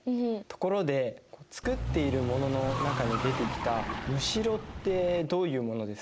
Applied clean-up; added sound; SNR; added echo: none; Car; 4 dB; none.